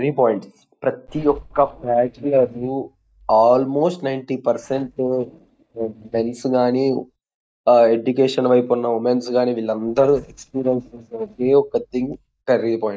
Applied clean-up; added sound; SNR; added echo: neural mask model DeepFilterNet 3.